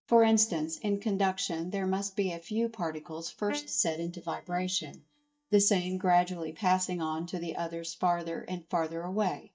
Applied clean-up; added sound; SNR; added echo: neural mask model DeepFilterNet 3.